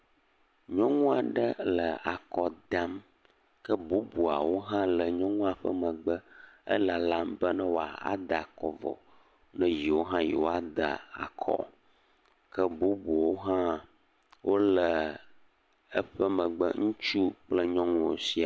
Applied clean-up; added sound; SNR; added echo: none; none; none; none.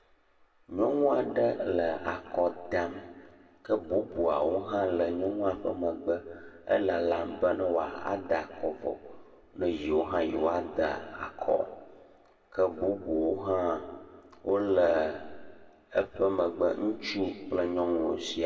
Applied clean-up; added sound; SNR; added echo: none; none; none; reverberation time 1.1 s.